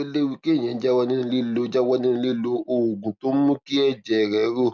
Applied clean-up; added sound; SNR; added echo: none; none; none; none.